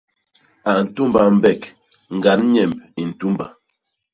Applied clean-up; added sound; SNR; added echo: none; none; none; none.